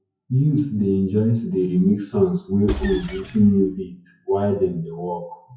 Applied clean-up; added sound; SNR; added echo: classical method WPE with log-MMSE.